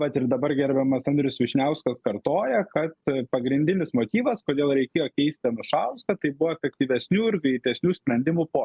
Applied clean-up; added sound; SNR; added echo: none; none; none; none.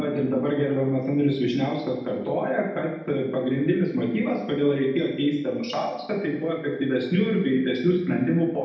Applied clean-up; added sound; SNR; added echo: none; none; none; reverberation time 0.9 s.